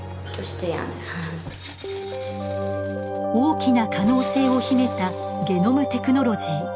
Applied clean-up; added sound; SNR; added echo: none; Tools; 19 dB; none.